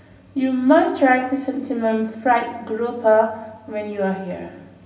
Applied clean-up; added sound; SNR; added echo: none; none; none; reverberation time 1.0 s.